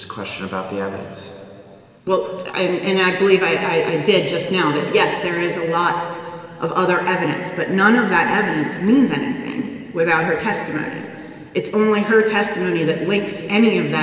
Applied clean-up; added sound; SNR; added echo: none; none; none; reverberation time 2.8 s.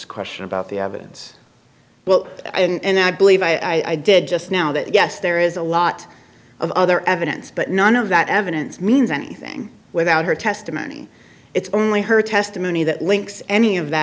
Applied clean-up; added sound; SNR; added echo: none; none; none; none.